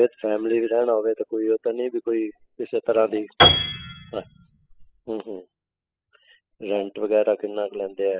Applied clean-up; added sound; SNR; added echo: classical method spectral subtraction.